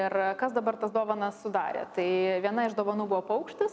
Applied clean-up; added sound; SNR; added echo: none; none; none; none.